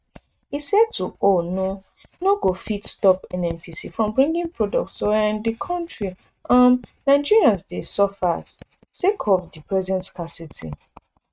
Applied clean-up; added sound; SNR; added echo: neural mask model RNNoise.